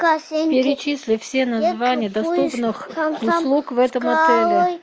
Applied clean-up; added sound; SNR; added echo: none; none; none; none.